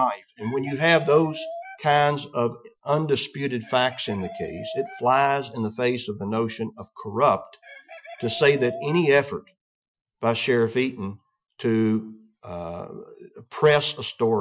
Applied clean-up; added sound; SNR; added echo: classical method Wiener filter.